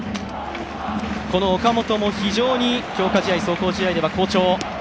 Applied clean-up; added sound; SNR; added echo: none; Bowed string instrument + Wood; 20 dB; none.